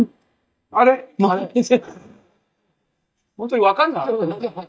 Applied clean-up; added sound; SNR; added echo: neural mask model DeepFilterNet 3.